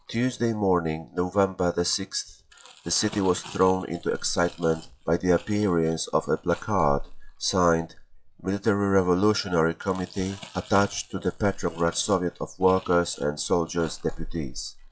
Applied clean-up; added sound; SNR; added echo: classical method log-MMSE.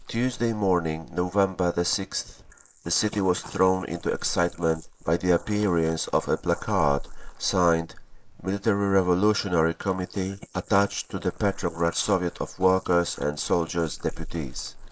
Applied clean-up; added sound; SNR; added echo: neural mask model Resemble Enhance denoiser.